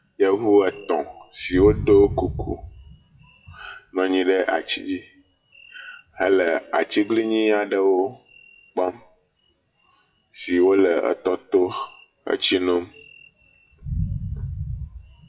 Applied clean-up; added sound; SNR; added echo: classical method WPE with log-MMSE.